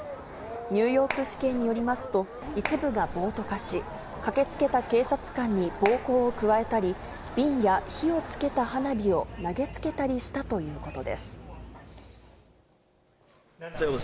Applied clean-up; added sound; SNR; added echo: none; Clapping; 12 dB; none.